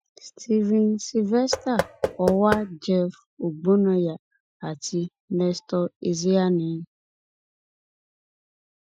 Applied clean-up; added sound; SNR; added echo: classical method Wiener filter.